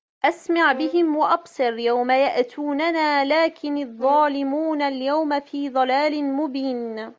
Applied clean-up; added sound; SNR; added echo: none; Brass instrument; 18 dB; none.